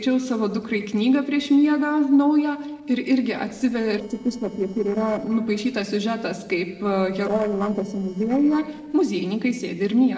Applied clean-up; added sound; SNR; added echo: neural separator model SepFormer DNS4.